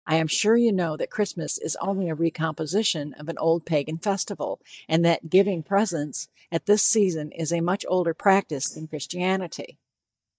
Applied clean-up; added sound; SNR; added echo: neural mask model DeepFilterNet 3.